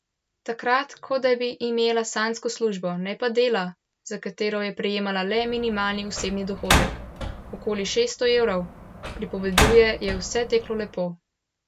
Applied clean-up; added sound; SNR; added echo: none; Slam; 3 dB; none.